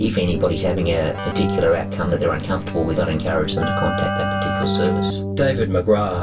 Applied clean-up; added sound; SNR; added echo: none; Keyboard (musical); 3 dB; reverberation time 0.1 s.